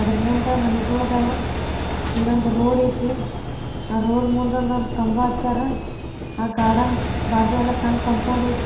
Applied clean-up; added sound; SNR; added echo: none; Engine; 3 dB; reverberation time 0.7 s.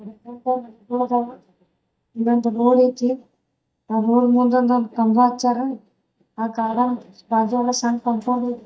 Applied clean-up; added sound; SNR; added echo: neural mask model DeepFilterNet 3.